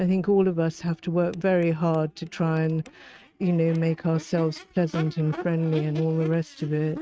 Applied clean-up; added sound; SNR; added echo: neural mask model RNNoise.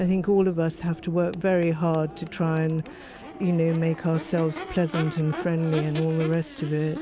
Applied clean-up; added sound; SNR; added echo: none; Crowd / Race car, auto racing / Accelerating, revving, vroom; 14 dB; none.